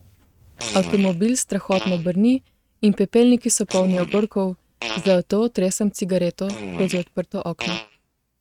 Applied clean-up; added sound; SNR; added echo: neural mask model RNNoise.